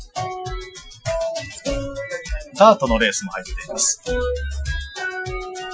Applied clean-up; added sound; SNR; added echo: classical method Wiener filter.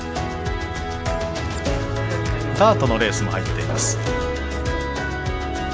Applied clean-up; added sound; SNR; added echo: none; Explosion; 10 dB; none.